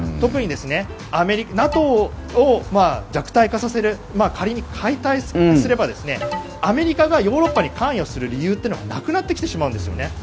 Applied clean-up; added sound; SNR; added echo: none; Alarm; 12 dB; none.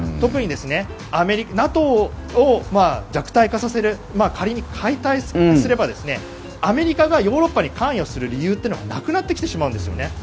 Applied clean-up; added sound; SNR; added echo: none; none; none; none.